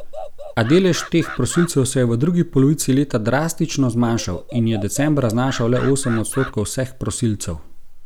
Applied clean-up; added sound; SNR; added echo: none; Animal; 18 dB; none.